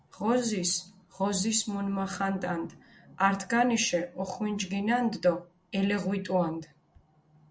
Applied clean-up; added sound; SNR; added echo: none; none; none; none.